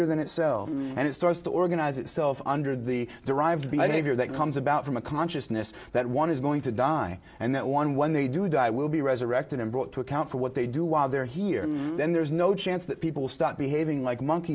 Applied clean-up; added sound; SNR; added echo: none; none; none; none.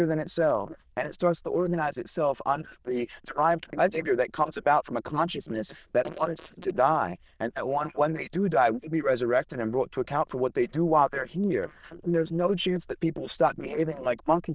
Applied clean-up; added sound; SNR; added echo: neural diffusion model UNIVERSE++.